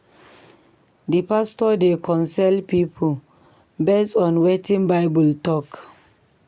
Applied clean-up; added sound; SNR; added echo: none; none; none; none.